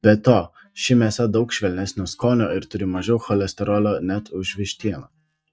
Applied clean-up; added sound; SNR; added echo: neural mask model DeepFilterNet 3.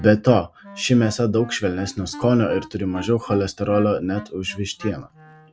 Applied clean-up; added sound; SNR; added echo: none; Wind instrument, woodwind instrument; 19 dB; none.